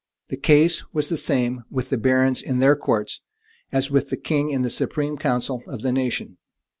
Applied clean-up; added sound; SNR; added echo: none; none; none; none.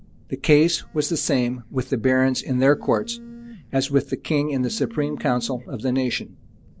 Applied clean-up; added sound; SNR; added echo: none; Telephone; 19 dB; none.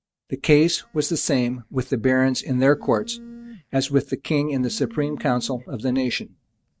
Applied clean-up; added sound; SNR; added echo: neural mask model RNNoise.